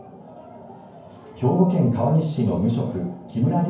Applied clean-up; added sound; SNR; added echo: none; none; none; reverberation time 0.9 s.